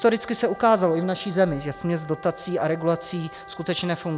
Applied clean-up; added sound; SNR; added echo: none; Wind instrument, woodwind instrument; 19 dB; none.